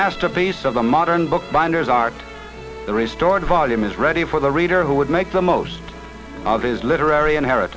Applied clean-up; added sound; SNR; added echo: none; Liquid; 19 dB; none.